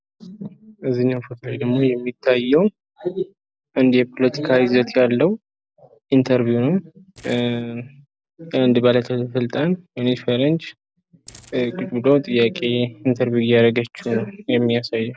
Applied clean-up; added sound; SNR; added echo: neural separator model SepFormer DNS4.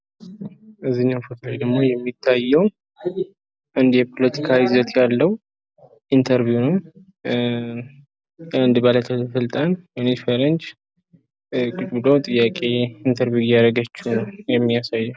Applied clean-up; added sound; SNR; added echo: none; none; none; none.